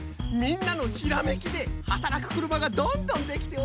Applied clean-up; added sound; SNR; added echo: none; none; none; none.